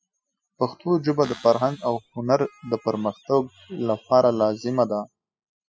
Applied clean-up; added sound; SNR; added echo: classical method spectral subtraction.